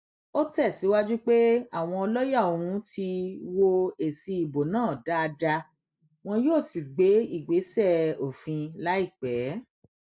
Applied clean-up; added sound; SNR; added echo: neural mask model Resemble Enhance denoiser.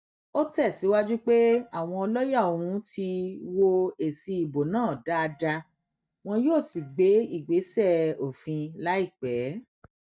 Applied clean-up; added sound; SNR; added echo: neural mask model DeepFilterNet 3.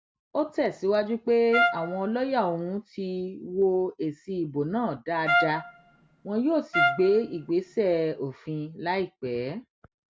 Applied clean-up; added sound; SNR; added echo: none; Trumpet; 1 dB; none.